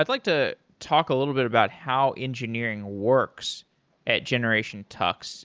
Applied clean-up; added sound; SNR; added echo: none; none; none; none.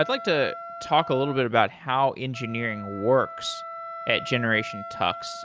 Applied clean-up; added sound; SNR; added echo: none; Wind instrument, woodwind instrument; 12 dB; none.